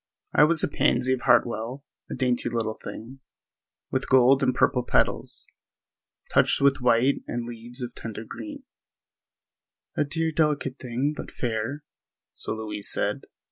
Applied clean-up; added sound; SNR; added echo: none; none; none; none.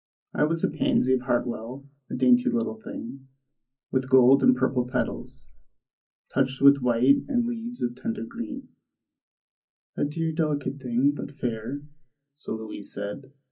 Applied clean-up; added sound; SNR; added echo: none; none; none; reverberation time 0.4 s.